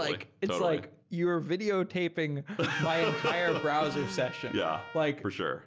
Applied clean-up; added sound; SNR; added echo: none; Trumpet; 12 dB; none.